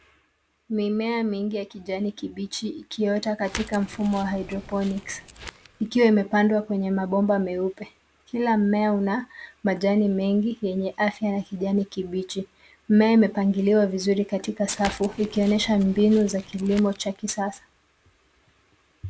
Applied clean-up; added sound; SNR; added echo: none; Crackle; 17 dB; none.